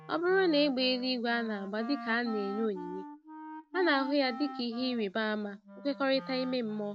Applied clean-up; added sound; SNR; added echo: none; Wind instrument, woodwind instrument; 13 dB; none.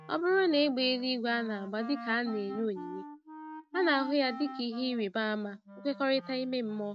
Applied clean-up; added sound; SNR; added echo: neural mask model RNNoise.